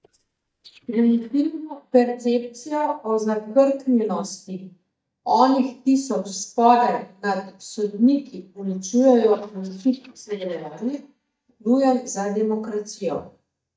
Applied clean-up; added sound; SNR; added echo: neural mask model DeepFilterNet 3.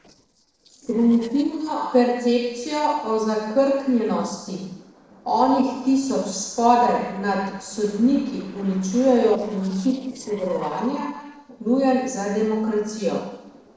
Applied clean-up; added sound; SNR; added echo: neural separator model SepFormer DNS4.